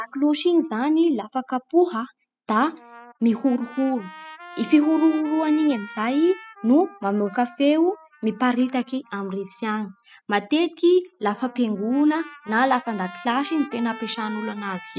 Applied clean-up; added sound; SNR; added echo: classical method spectral subtraction.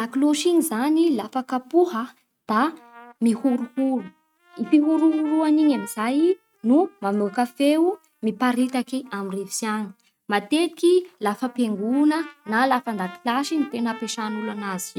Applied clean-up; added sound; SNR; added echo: neural mask model RNNoise.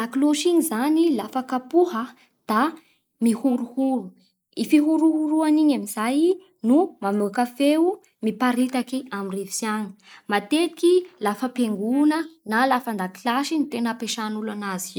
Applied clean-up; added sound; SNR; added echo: neural mask model Resemble Enhance denoiser.